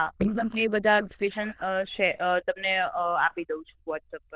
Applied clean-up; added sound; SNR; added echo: neural diffusion model UNIVERSE++.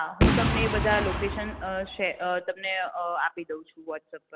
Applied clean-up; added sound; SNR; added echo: none; Boom; -3 dB; none.